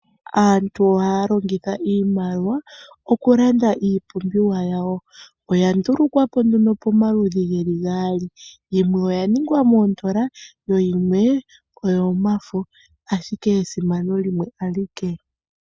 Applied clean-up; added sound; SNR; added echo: none; none; none; none.